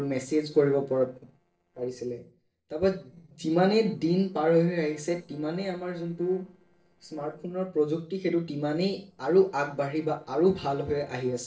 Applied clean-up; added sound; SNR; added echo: neural separator model SepFormer DNS4.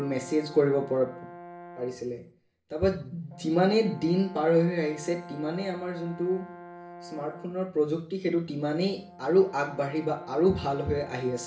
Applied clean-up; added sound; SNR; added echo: none; Brass instrument; 17 dB; reverberation time 0.4 s.